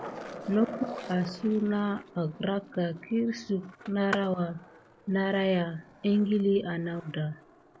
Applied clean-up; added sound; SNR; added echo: none; Skateboard; 15 dB; none.